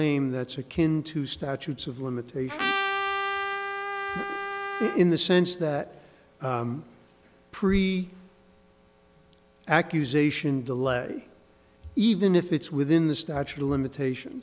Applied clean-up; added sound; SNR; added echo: none; Trumpet; 3 dB; none.